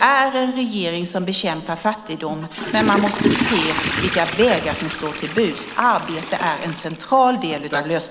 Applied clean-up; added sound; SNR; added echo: none; Toilet flush / Water; 6 dB; none.